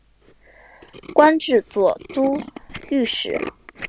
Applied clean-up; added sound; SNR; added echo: none; Tools; 14 dB; none.